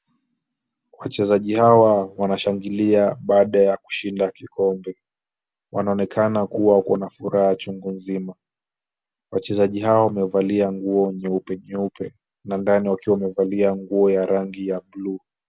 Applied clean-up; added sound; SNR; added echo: none; none; none; none.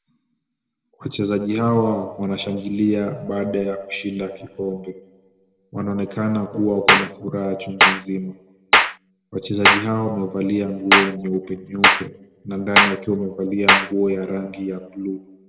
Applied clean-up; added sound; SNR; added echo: none; Clapping; -4 dB; reverberation time 1.0 s.